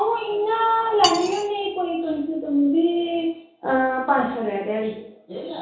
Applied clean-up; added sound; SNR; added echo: none; Cutlery, silverware; 11 dB; reverberation time 0.6 s.